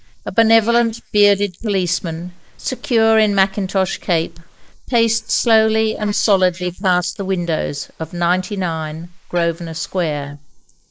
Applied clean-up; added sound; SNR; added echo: neural mask model Resemble Enhance denoiser.